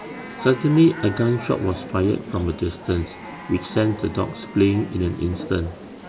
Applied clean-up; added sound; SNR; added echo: none; Chatter / Chirp, tweet / Livestock, farm animals, working animals; 14 dB; reverberation time 0.5 s.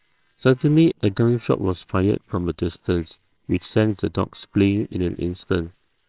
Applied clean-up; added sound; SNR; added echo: neural separator model SepFormer WHAMR!.